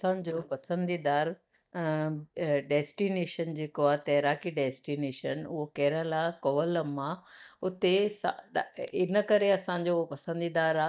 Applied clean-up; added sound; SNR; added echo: neural mask model DeepFilterNet 3.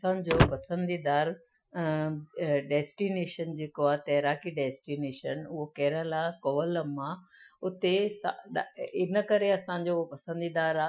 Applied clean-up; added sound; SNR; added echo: classical method Wiener filter.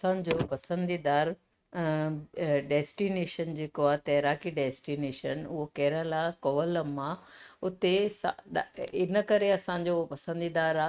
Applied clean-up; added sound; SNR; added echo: neural mask model RNNoise.